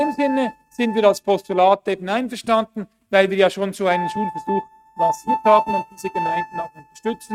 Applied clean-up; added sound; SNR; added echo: neural mask model RNNoise.